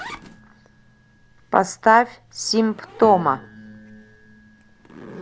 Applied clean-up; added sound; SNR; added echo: none; Zipper (clothing) + Piano; 18 dB; none.